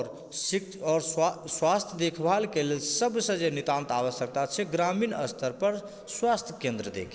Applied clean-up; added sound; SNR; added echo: neural separator model SepFormer DNS4.